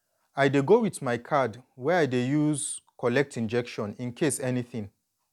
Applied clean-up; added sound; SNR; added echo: none; none; none; none.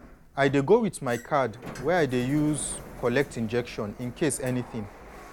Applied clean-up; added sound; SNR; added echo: none; Sliding door; 17 dB; none.